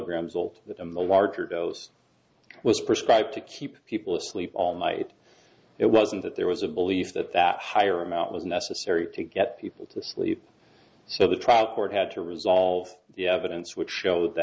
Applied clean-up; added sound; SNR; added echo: none; none; none; none.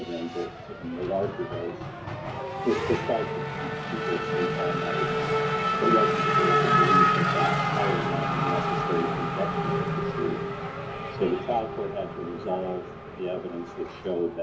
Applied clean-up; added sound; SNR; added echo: none; Race car, auto racing / Accelerating, revving, vroom; -4 dB; reverberation time 0.3 s.